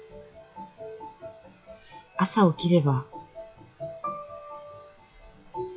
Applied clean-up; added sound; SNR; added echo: classical method log-MMSE.